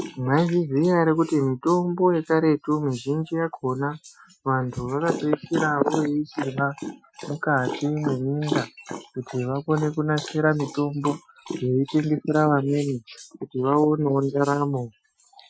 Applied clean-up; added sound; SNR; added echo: classical method Wiener filter.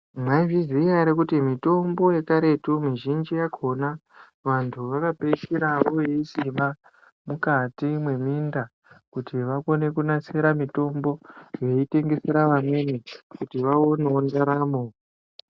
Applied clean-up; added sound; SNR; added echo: none; none; none; none.